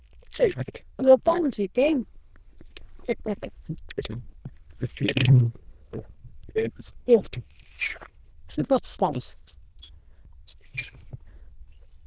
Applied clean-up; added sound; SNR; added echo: neural diffusion model UNIVERSE++.